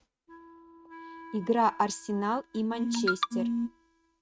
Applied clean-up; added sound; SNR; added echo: neural mask model RNNoise.